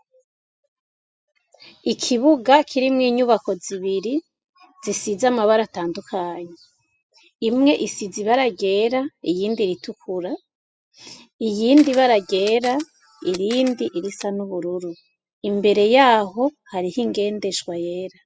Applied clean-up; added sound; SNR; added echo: classical method spectral subtraction.